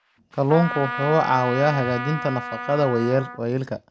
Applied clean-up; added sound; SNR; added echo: none; Trumpet; 9 dB; none.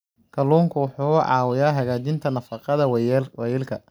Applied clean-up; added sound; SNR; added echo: none; none; none; none.